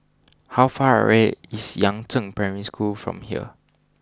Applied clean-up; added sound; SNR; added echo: none; none; none; none.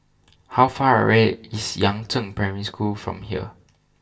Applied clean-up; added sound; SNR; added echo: none; none; none; reverberation time 0.2 s.